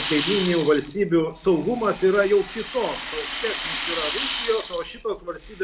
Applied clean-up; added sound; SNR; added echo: none; Rattle (instrument); 8 dB; none.